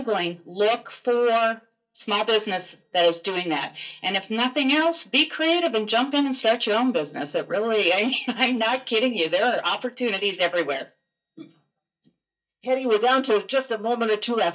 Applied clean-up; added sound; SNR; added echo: neural mask model DeepFilterNet 3.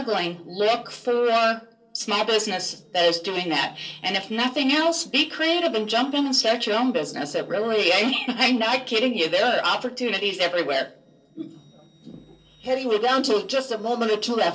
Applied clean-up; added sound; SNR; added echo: neural separator model SepFormer DNS4.